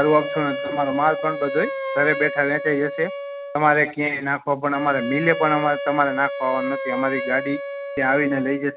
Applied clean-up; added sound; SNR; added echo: none; Wind instrument, woodwind instrument; 7 dB; none.